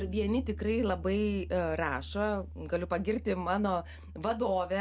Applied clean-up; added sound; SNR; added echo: none; Piano; 11 dB; none.